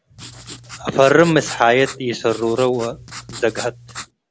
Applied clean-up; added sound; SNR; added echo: none; Writing; 16 dB; none.